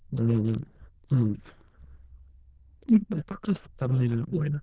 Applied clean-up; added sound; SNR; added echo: neural diffusion model UNIVERSE++.